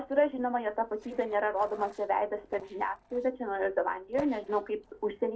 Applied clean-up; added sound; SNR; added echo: neural separator model SepFormer DNS4.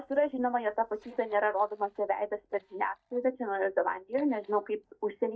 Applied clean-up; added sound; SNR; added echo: neural mask model DeepFilterNet 3.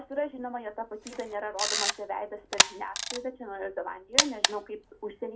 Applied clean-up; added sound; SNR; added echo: none; Camera; -4 dB; reverberation time 0.2 s.